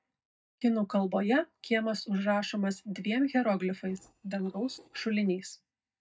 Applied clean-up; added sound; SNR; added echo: neural mask model DeepFilterNet 3.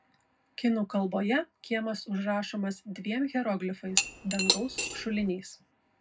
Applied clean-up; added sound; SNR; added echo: none; Cutlery, silverware / Dishes, pots, and pans; -1 dB; reverberation time 0.3 s.